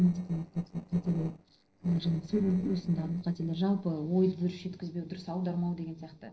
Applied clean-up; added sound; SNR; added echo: neural separator model SepFormer DNS4.